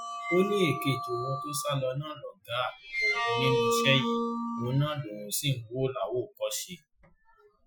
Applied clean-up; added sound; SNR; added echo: classical method Wiener filter.